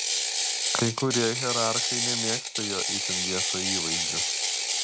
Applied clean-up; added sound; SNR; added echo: none; Ratchet, pawl; -4 dB; none.